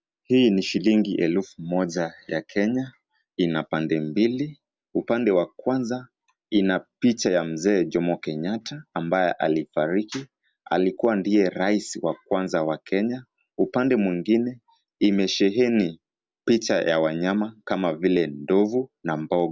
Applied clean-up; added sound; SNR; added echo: none; none; none; none.